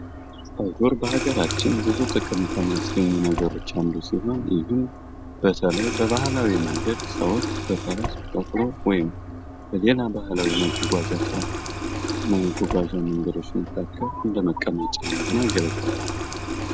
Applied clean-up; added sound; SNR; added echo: none; Water tap, faucet; 5 dB; none.